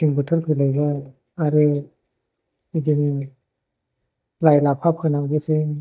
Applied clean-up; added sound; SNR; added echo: neural mask model DeepFilterNet 3.